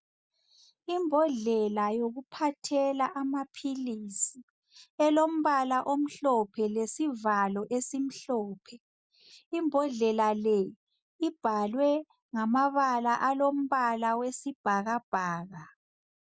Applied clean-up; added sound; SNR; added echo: none; none; none; none.